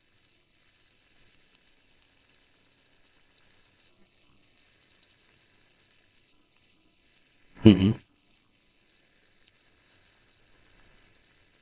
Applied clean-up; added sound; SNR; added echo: neural separator model SepFormer WHAMR!.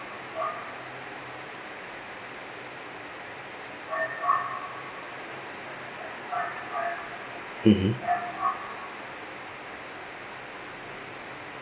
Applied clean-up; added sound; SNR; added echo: none; none; none; none.